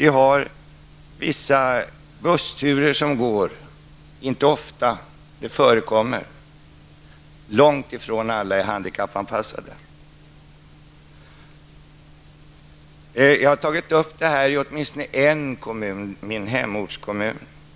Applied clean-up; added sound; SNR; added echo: none; none; none; none.